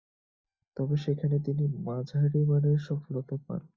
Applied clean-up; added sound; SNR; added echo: neural mask model DeepFilterNet 3.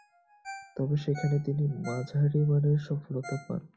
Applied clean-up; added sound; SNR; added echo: none; Ringtone; 19 dB; none.